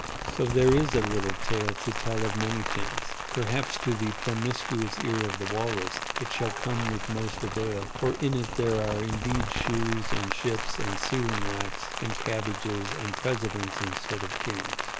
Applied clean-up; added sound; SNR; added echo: none; Rain; 2 dB; none.